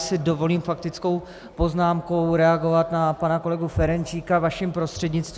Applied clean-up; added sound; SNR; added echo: none; none; none; none.